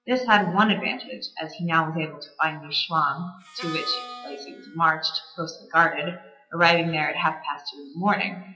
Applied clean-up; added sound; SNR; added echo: classical method WPE with log-MMSE.